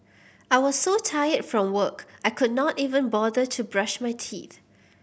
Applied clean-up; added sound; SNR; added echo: none; none; none; none.